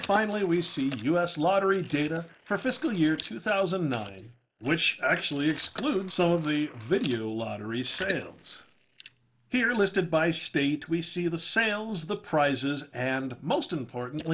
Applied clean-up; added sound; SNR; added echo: neural mask model Resemble Enhance denoiser.